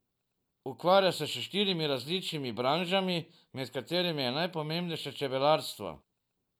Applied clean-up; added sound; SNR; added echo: none; none; none; none.